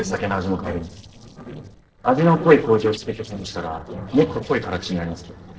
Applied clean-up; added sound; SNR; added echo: neural separator model SepFormer DNS4.